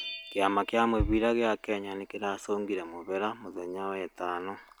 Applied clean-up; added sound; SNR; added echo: none; Bell + Bass drum; 11 dB; none.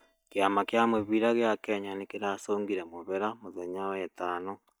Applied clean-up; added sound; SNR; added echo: neural mask model DeepFilterNet 3.